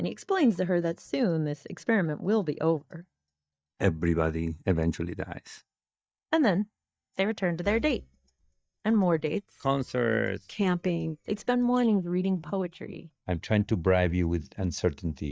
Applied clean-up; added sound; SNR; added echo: neural mask model DeepFilterNet 3.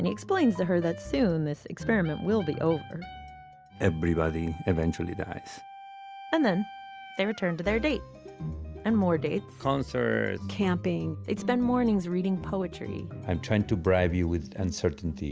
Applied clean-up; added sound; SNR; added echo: none; none; none; none.